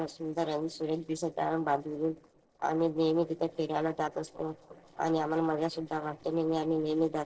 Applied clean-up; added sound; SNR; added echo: neural separator model SepFormer DNS4.